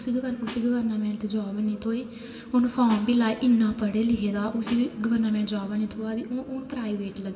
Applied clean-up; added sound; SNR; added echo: none; Snare drum; 19 dB; reverberation time 1.7 s.